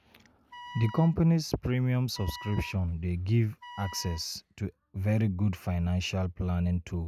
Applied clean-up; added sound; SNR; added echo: none; Wind instrument, woodwind instrument; 18 dB; none.